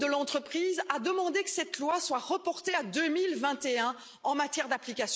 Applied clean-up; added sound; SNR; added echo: none; none; none; none.